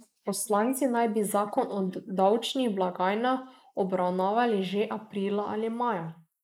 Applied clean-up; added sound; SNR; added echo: neural mask model Resemble Enhance denoiser.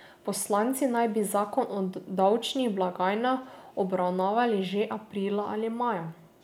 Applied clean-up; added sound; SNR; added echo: none; none; none; none.